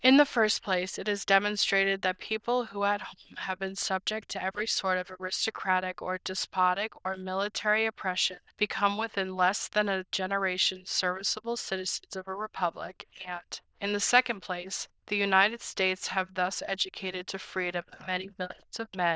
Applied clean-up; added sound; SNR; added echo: neural diffusion model UNIVERSE++.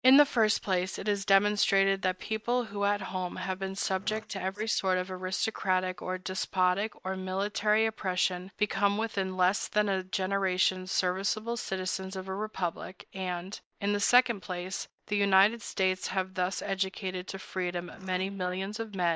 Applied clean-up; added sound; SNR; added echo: neural mask model DeepFilterNet 3.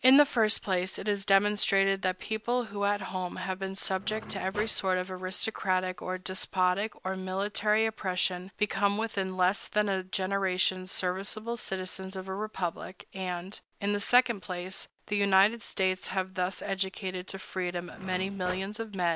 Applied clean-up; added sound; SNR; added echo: none; Cutlery, silverware / Drawer open or close; 14 dB; none.